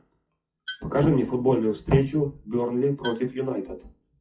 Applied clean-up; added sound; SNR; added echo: classical method WPE with log-MMSE.